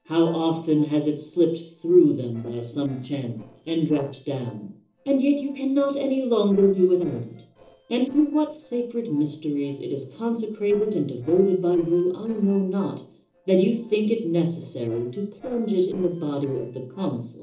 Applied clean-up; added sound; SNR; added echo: neural separator model SepFormer DNS4.